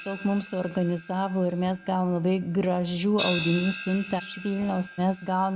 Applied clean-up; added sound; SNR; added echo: none; Crash cymbal; 10 dB; none.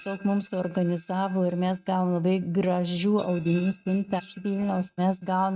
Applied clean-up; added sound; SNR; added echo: neural mask model RNNoise.